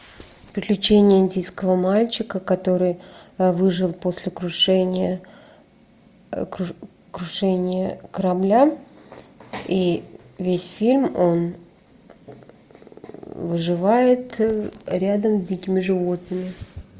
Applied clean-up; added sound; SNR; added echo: none; none; none; none.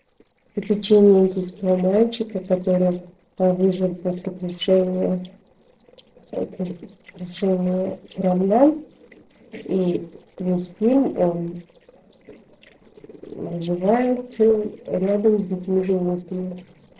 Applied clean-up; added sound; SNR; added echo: neural separator model SepFormer DNS4.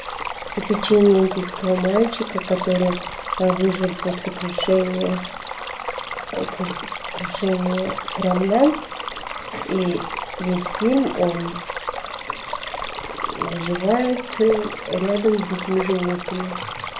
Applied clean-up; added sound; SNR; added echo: none; Stream; 7 dB; reverberation time 0.3 s.